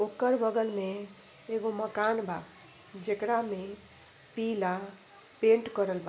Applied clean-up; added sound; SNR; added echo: none; none; none; none.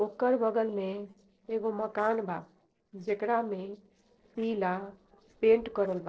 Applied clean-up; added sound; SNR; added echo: neural separator model SepFormer DNS4.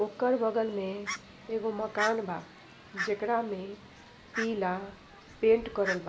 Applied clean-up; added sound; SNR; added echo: none; Fowl; 11 dB; none.